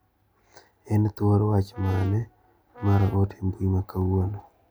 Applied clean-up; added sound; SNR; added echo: none; Brass instrument; 19 dB; none.